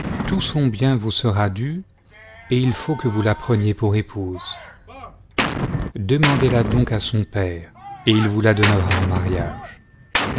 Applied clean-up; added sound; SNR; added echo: none; Gunshot, gunfire; 7 dB; none.